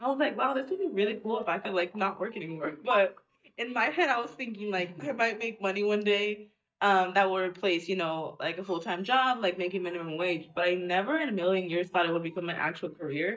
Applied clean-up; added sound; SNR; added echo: neural mask model DeepFilterNet 3.